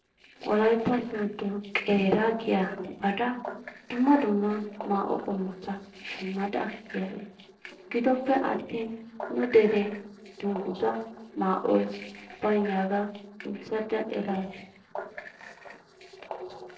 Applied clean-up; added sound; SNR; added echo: neural separator model SepFormer DNS4.